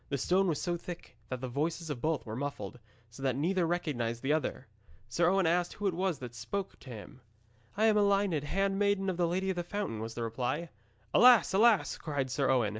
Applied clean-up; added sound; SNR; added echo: none; none; none; none.